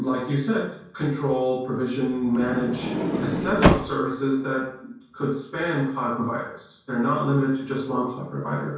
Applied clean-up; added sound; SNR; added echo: none; Sliding door; -1 dB; reverberation time 0.5 s.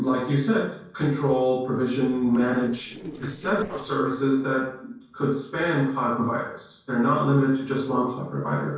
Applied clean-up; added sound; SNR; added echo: neural separator model SepFormer DNS4.